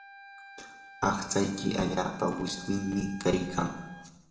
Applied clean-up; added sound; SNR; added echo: none; Wind instrument, woodwind instrument; 17 dB; reverberation time 0.9 s.